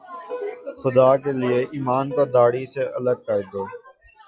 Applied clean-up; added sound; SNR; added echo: classical method log-MMSE.